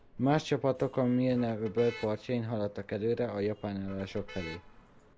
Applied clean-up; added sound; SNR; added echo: none; Motor vehicle (road) + Subway, metro, underground; 19 dB; none.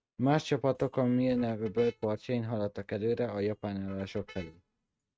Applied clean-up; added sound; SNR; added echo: neural mask model RNNoise.